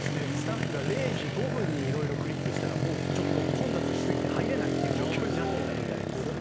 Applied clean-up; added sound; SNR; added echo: none; Motorcycle; -5 dB; none.